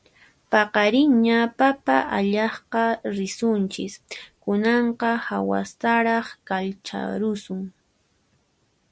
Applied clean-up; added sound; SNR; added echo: none; none; none; none.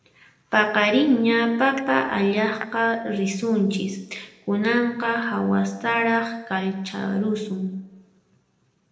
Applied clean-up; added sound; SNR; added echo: neural separator model SepFormer DNS4.